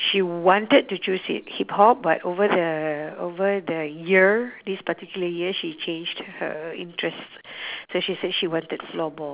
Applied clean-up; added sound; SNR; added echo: none; none; none; none.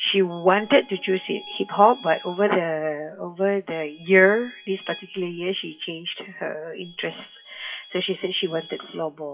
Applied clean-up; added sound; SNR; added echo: classical method WPE with log-MMSE.